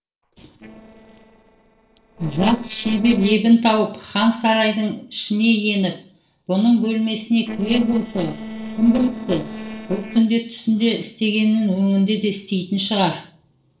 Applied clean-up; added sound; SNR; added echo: neural separator model SepFormer DNS4.